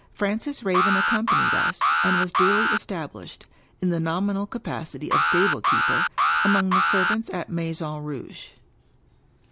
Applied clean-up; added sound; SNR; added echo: none; Alarm; -4 dB; none.